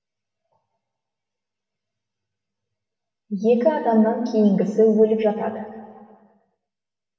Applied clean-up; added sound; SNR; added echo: none; none; none; reverberation time 1.9 s.